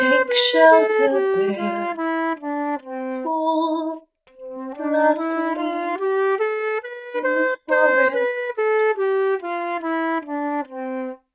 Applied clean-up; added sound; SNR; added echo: neural mask model RNNoise.